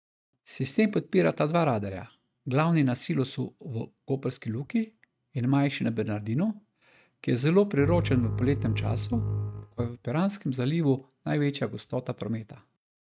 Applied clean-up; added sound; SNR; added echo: neural mask model RNNoise.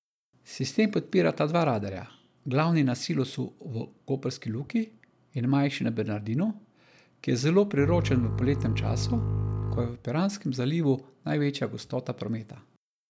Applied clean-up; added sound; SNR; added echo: none; Bowed string instrument; 2 dB; none.